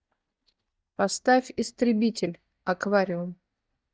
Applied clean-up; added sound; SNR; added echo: neural mask model DeepFilterNet 3.